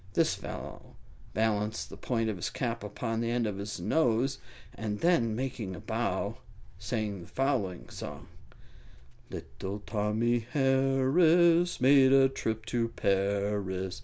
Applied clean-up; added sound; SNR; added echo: none; Walk, footsteps; 16 dB; none.